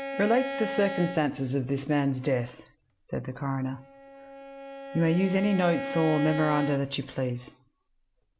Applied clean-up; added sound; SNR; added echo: none; Bowed string instrument; 10 dB; none.